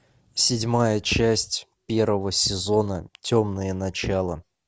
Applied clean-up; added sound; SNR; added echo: none; none; none; none.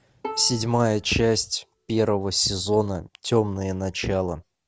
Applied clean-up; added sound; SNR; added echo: none; Bowed string instrument; 17 dB; none.